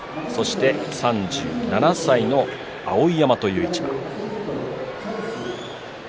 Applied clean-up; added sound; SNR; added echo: none; none; none; none.